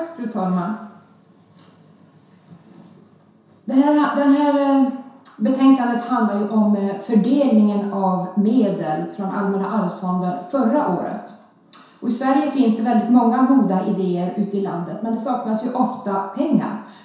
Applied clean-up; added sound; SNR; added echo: none; none; none; reverberation time 0.7 s.